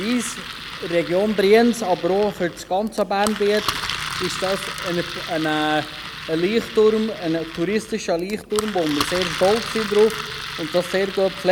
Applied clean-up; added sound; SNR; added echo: none; Engine; 9 dB; none.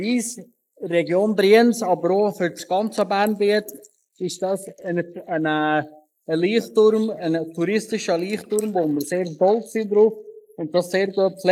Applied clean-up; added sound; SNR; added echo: neural mask model Resemble Enhance denoiser.